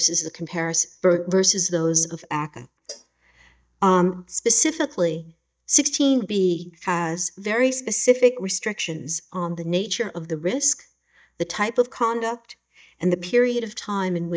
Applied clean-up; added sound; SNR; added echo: neural mask model DeepFilterNet 3.